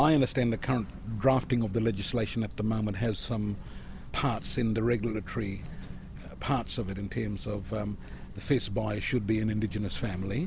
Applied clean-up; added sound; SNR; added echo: none; Tick; 12 dB; none.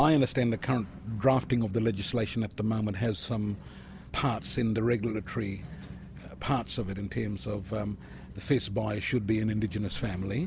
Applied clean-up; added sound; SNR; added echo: none; none; none; none.